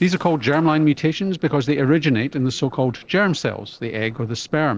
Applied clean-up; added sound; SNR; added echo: neural separator model SepFormer DNS4.